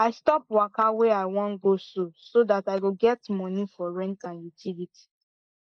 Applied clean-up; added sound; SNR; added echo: neural mask model Resemble Enhance denoiser.